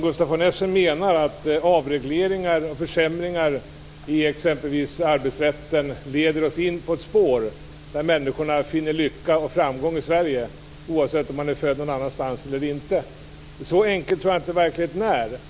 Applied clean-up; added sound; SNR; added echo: none; none; none; none.